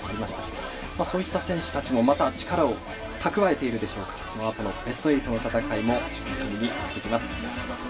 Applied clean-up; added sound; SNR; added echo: none; none; none; reverberation time 0.1 s.